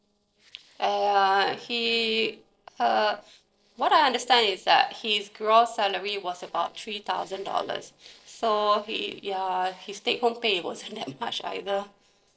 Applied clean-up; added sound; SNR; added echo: neural separator model SepFormer DNS4.